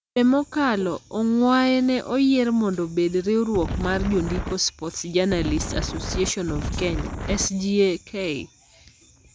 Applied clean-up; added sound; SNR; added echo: none; Wind; 5 dB; none.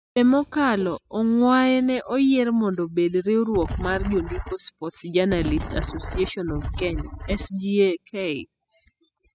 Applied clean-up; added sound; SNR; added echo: classical method spectral subtraction.